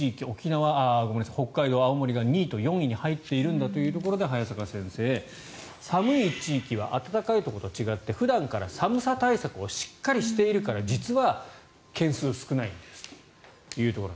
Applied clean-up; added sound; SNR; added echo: none; none; none; none.